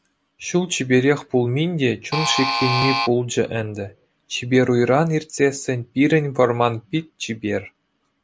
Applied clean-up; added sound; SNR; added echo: none; Alarm; 1 dB; none.